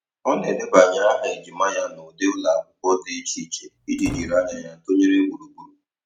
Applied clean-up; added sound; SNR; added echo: none; Slam; 14 dB; none.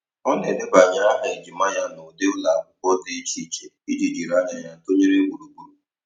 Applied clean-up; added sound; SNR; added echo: none; none; none; none.